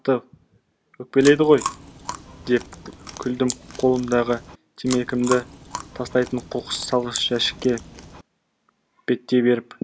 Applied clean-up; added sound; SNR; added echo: none; Chewing, mastication; 12 dB; none.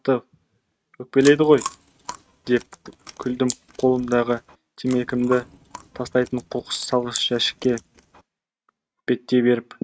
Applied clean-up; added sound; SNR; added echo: neural mask model RNNoise.